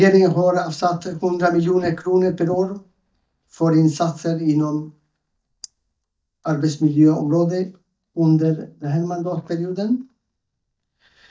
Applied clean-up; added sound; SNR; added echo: neural mask model DeepFilterNet 3.